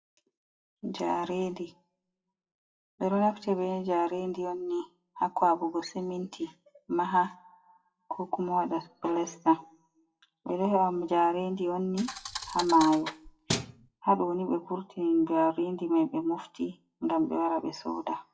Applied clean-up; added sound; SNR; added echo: classical method WPE with log-MMSE.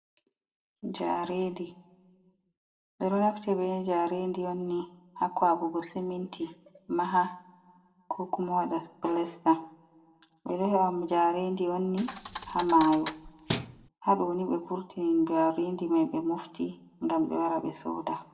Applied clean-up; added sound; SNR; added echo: none; Thump, thud; 6 dB; reverberation time 0.6 s.